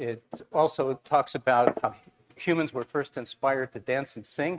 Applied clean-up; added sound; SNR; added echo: neural mask model RNNoise.